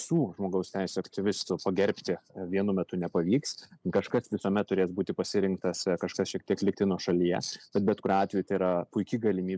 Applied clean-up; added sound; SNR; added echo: none; none; none; none.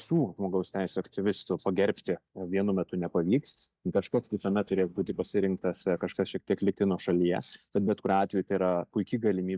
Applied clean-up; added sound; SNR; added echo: neural mask model DeepFilterNet 3.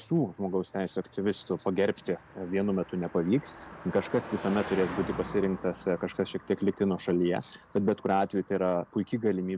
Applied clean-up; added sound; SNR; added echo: none; Car passing by; 16 dB; none.